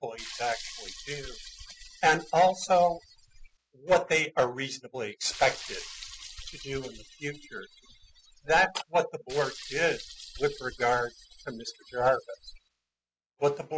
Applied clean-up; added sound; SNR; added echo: classical method spectral subtraction.